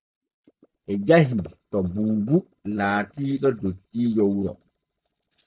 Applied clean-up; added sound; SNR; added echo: neural mask model DeepFilterNet 3.